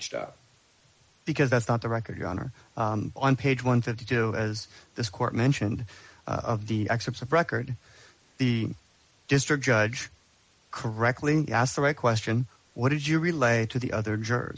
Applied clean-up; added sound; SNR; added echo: none; none; none; none.